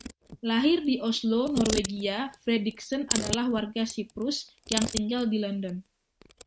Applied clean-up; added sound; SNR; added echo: neural mask model RNNoise.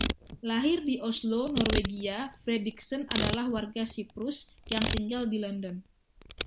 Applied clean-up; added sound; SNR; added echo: none; Ratchet, pawl; -2 dB; none.